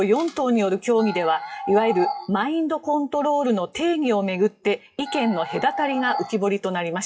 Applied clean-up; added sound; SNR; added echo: classical method WPE with log-MMSE.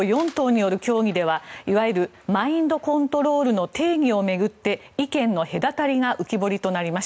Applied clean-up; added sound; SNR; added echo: none; none; none; none.